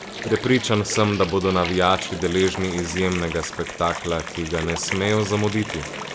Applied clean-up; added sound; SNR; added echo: none; Water; 9 dB; none.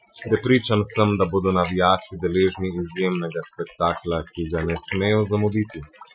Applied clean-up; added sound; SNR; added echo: classical method Wiener filter.